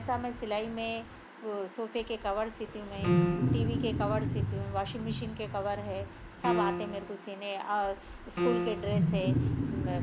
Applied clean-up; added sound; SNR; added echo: none; Piano + Wild animals; -2 dB; none.